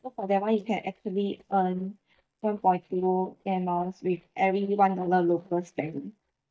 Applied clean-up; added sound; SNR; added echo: neural mask model DeepFilterNet 3.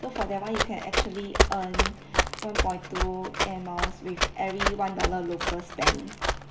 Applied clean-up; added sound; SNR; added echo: none; Run; -4 dB; reverberation time 2.9 s.